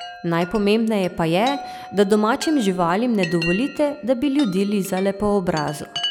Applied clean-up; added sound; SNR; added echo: none; Chime; 14 dB; none.